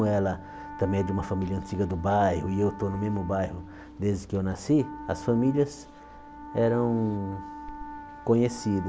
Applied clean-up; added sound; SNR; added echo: none; Wind instrument, woodwind instrument; 15 dB; none.